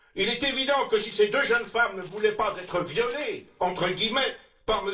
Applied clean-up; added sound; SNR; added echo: neural separator model SepFormer DNS4.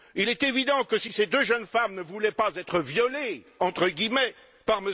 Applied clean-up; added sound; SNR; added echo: none; none; none; none.